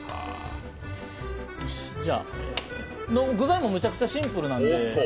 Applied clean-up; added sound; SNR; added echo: none; none; none; none.